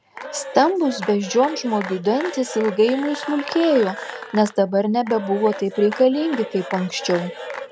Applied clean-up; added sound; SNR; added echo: none; Applause / Cheering / Clapping; 12 dB; none.